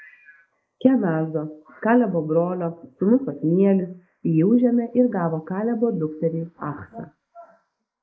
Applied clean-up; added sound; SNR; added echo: neural mask model Resemble Enhance denoiser.